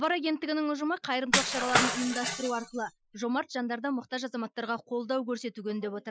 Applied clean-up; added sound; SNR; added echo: classical method Wiener filter.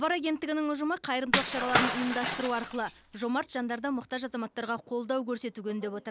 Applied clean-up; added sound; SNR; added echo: none; Shatter / Crushing; -1 dB; none.